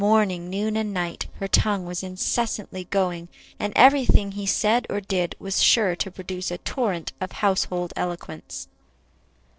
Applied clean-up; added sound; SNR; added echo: neural separator model SepFormer DNS4.